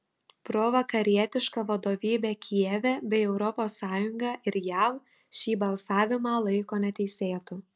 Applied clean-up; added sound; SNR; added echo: none; none; none; none.